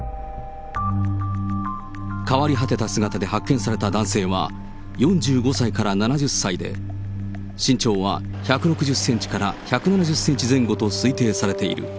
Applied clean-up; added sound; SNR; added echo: none; none; none; none.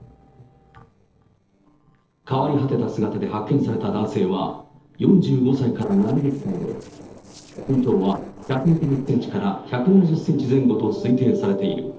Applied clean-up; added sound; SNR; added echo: neural separator model SepFormer DNS4.